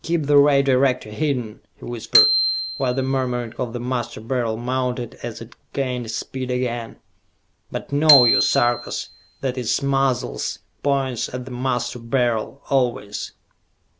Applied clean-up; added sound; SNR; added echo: none; Bicycle bell; 2 dB; none.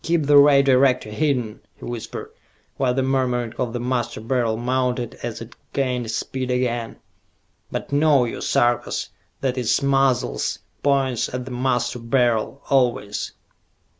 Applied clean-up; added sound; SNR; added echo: none; none; none; none.